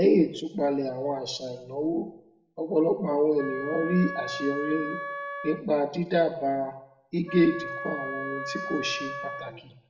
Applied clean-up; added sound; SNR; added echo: none; Wind instrument, woodwind instrument; 8 dB; reverberation time 0.6 s.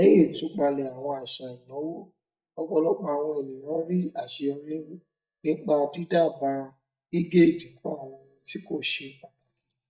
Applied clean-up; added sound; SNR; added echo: neural mask model DeepFilterNet 3.